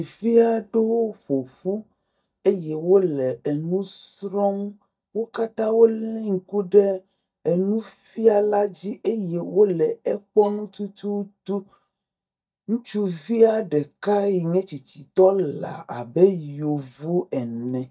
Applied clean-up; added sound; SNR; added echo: neural mask model DeepFilterNet 3.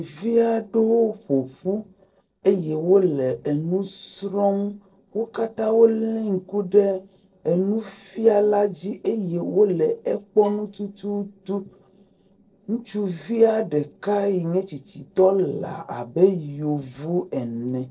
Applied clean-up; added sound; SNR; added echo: neural separator model SepFormer DNS4.